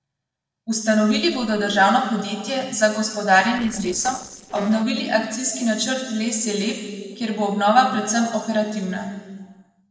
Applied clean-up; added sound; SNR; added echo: neural separator model SepFormer DNS4.